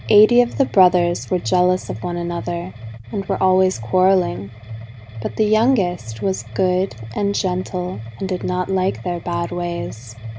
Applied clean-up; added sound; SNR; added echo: none; Mechanisms; 13 dB; none.